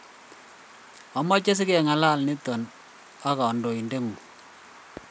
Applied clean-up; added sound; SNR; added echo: none; none; none; none.